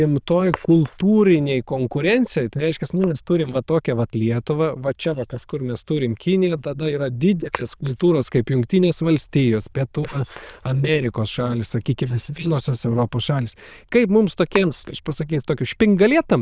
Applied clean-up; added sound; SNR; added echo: neural diffusion model UNIVERSE++.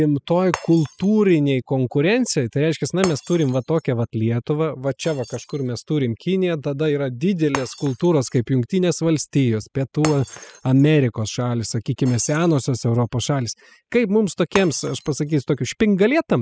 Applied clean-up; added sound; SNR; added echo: classical method spectral subtraction.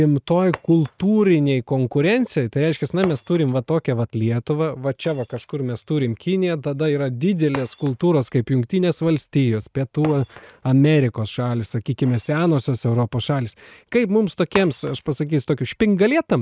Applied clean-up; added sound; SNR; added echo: neural mask model RNNoise.